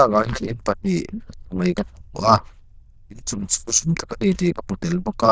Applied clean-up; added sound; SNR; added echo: neural diffusion model UNIVERSE++.